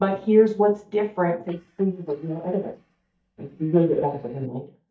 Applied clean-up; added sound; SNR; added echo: neural mask model DeepFilterNet 3.